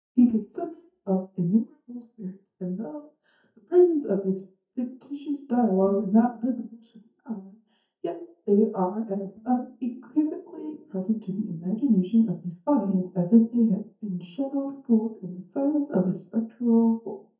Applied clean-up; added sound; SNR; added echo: neural mask model DeepFilterNet 3.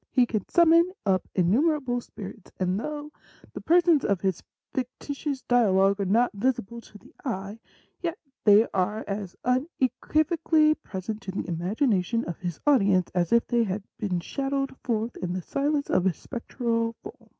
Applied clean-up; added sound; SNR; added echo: none; none; none; none.